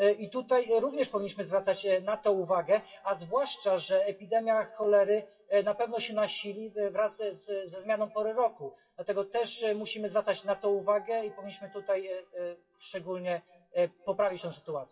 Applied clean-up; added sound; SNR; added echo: classical method WPE with log-MMSE.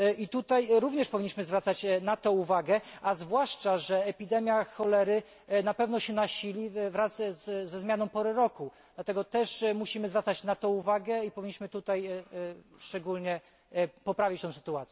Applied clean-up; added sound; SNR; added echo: none; none; none; none.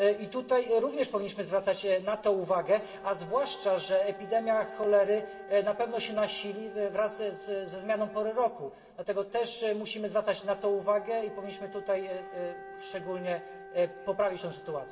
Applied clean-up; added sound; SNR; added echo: none; Wind instrument, woodwind instrument; 17 dB; reverberation time 2.5 s.